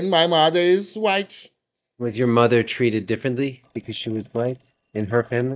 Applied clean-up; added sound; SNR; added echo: neural mask model DeepFilterNet 3.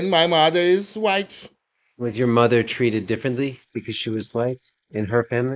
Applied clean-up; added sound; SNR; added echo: neural mask model Resemble Enhance denoiser.